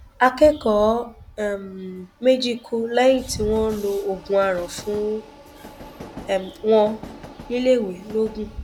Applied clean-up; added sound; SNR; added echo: none; Train; 17 dB; none.